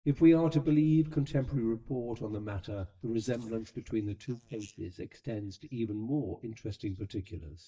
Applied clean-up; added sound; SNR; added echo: neural mask model DeepFilterNet 3.